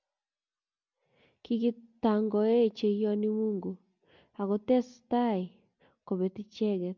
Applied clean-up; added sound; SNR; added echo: none; none; none; none.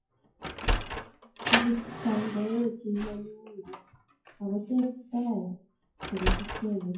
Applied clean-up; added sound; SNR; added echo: classical method WPE with log-MMSE.